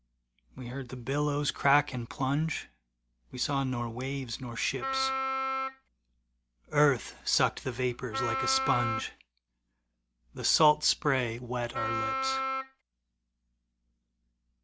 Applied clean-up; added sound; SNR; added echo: none; Wind instrument, woodwind instrument; 1 dB; none.